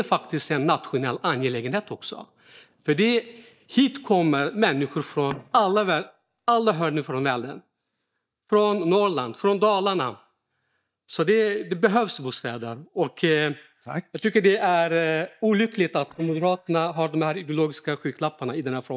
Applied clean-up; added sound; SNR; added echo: neural mask model DeepFilterNet 3.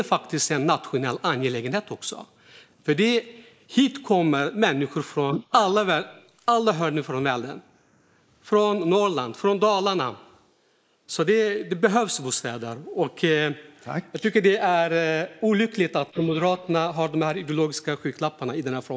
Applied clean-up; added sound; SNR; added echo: neural mask model Resemble Enhance denoiser.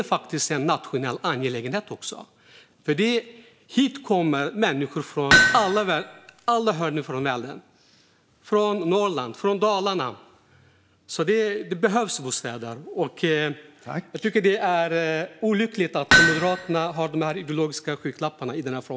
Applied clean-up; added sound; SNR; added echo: none; Hammer; -3 dB; none.